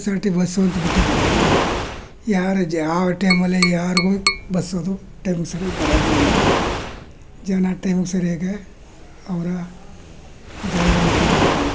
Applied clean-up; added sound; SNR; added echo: none; Tap + Waves, surf; 1 dB; none.